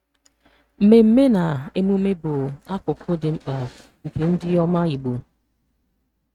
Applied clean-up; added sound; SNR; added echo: neural mask model RNNoise.